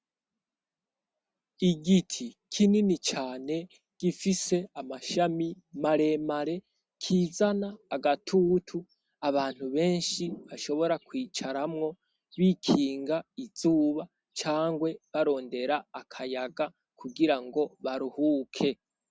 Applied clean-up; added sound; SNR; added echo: none; none; none; none.